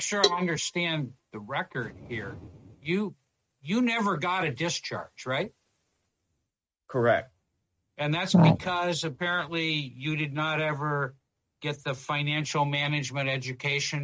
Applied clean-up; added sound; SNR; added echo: neural mask model RNNoise.